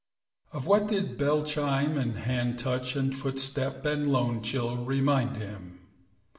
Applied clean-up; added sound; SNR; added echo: none; none; none; reverberation time 0.8 s.